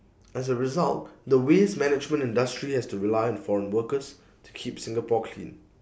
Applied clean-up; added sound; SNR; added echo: none; none; none; none.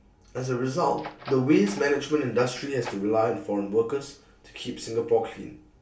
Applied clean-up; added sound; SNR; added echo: none; Door; 19 dB; reverberation time 0.3 s.